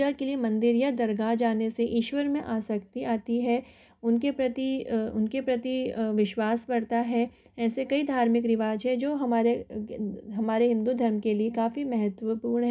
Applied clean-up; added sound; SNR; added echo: none; none; none; reverberation time 0.3 s.